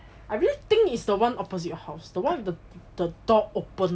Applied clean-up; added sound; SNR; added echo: none; none; none; none.